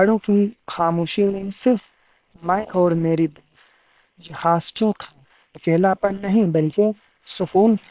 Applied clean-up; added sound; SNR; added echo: neural separator model SepFormer WHAM!.